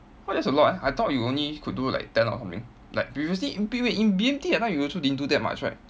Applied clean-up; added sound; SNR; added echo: none; none; none; none.